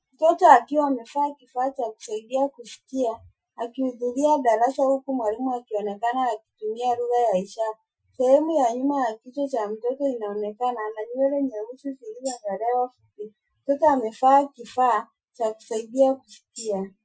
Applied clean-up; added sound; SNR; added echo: classical method Wiener filter.